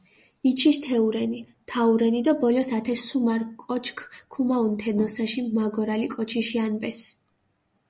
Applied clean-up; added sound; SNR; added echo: none; none; none; none.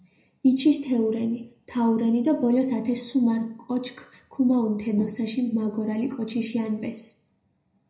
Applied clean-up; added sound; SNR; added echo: none; none; none; reverberation time 0.5 s.